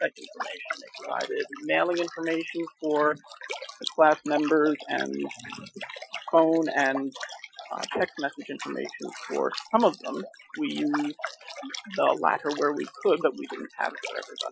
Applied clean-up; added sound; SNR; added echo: classical method Wiener filter.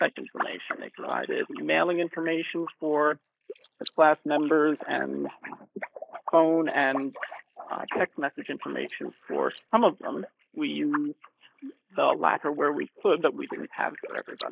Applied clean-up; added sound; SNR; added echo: neural mask model Resemble Enhance denoiser.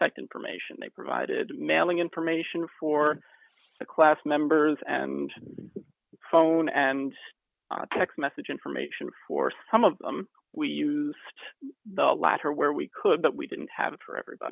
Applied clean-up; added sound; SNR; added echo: none; none; none; none.